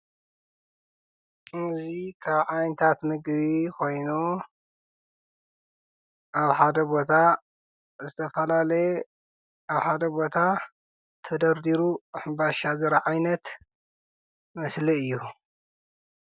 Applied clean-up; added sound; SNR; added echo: none; none; none; none.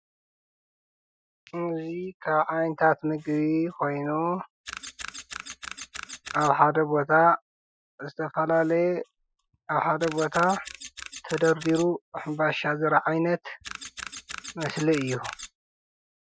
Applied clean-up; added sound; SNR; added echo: classical method Wiener filter.